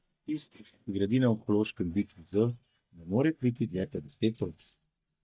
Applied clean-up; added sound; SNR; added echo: neural mask model DeepFilterNet 3.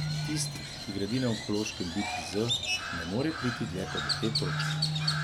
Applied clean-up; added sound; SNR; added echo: none; Crow; -1 dB; none.